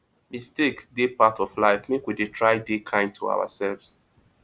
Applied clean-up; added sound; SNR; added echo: none; none; none; none.